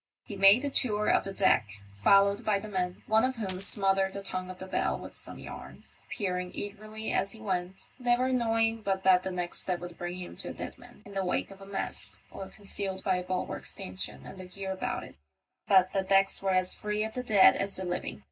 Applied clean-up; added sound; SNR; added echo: none; Coin (dropping); 18 dB; reverberation time 0.2 s.